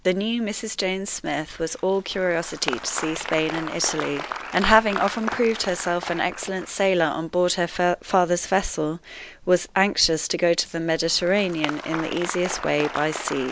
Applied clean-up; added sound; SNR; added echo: none; Applause; 12 dB; none.